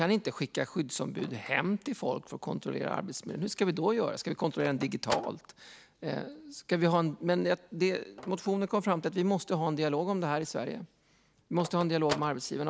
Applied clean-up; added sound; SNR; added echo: none; Telephone; 16 dB; none.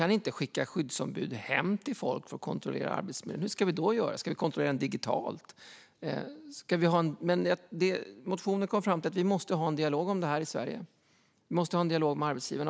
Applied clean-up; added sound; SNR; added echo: none; none; none; none.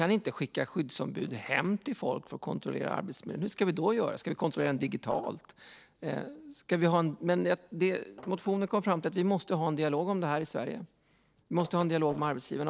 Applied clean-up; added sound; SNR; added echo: neural separator model SepFormer DNS4.